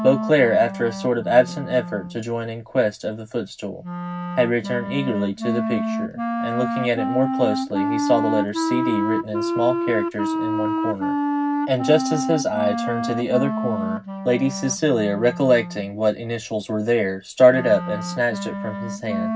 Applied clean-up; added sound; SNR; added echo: none; Wind instrument, woodwind instrument; 4 dB; reverberation time 0.4 s.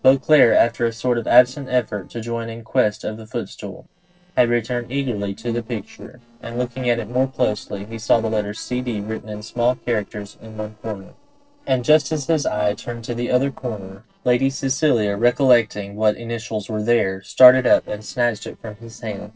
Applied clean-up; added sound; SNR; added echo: neural separator model SepFormer DNS4.